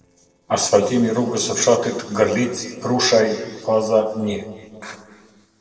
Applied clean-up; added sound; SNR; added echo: neural separator model SepFormer DNS4.